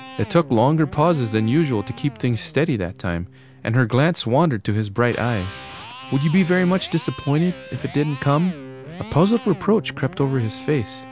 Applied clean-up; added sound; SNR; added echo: none; Electric guitar; 17 dB; none.